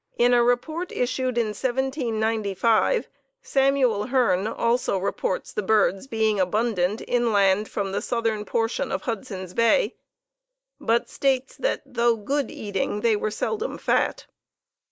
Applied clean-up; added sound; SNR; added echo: neural mask model Resemble Enhance denoiser.